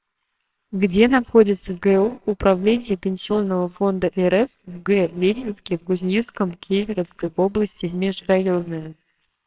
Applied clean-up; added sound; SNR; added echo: neural separator model SepFormer WHAMR!.